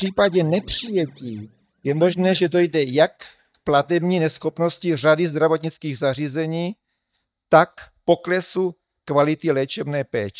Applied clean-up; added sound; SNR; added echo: neural mask model DeepFilterNet 3.